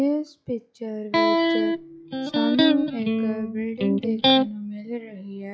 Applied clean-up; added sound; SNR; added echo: classical method log-MMSE.